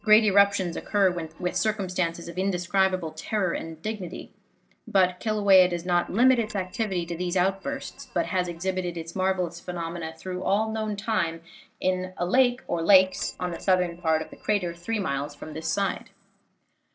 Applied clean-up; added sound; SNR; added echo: neural separator model SepFormer DNS4.